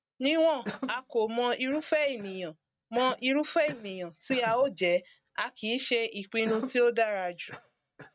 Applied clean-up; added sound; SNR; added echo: neural mask model RNNoise.